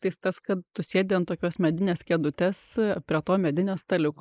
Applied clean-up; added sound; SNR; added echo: neural mask model Resemble Enhance denoiser.